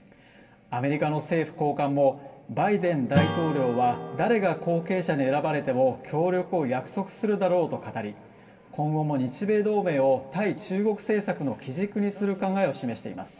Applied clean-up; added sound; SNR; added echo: none; Strum; 12 dB; reverberation time 2.0 s.